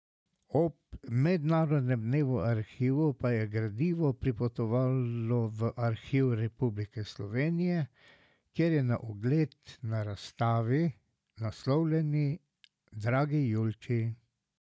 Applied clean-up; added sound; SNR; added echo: none; none; none; none.